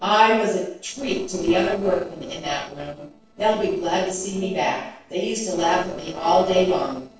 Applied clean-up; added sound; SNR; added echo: neural separator model SepFormer DNS4.